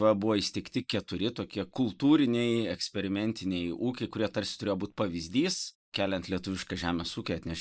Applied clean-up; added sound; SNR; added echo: neural mask model Resemble Enhance denoiser.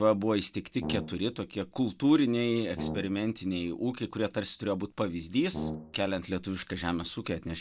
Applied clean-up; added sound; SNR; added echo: none; Brass instrument; 10 dB; none.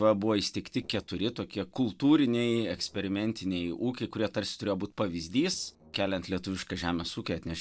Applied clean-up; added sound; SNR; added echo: neural separator model SepFormer DNS4.